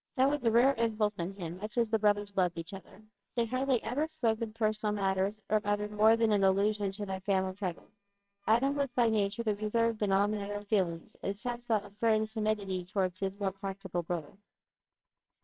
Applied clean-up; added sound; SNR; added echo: neural separator model SepFormer WHAMR!.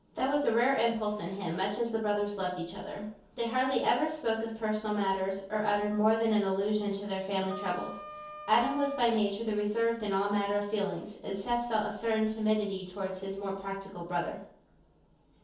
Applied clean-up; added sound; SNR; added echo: none; Wind instrument, woodwind instrument; 13 dB; reverberation time 0.6 s.